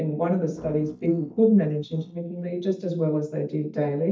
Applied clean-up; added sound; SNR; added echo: neural mask model DeepFilterNet 3.